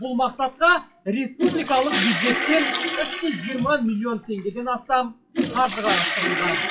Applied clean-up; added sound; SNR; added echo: classical method WPE with log-MMSE.